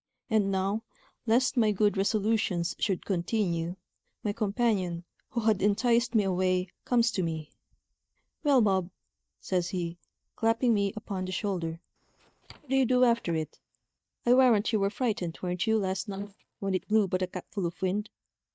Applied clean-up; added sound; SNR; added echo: neural mask model DeepFilterNet 3.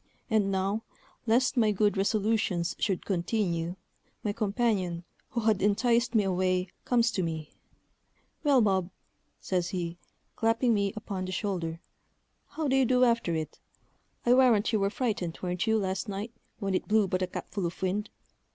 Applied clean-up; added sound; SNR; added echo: none; none; none; none.